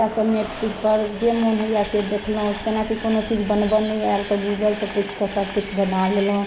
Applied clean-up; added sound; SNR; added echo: none; Train; 13 dB; none.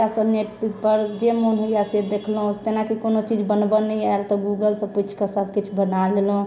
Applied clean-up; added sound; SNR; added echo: none; none; none; none.